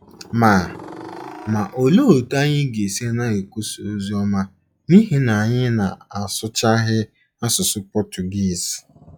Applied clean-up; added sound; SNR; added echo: classical method log-MMSE.